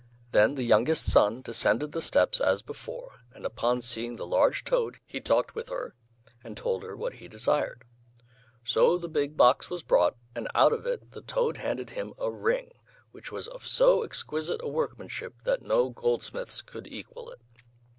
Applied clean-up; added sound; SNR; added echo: none; none; none; none.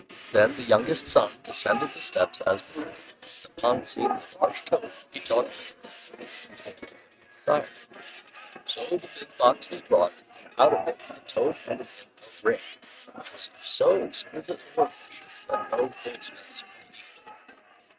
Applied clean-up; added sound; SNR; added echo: neural mask model RNNoise.